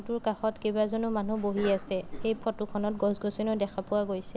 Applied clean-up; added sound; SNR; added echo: none; Cough; 12 dB; none.